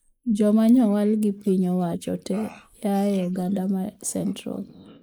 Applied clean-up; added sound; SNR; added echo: neural mask model Resemble Enhance denoiser.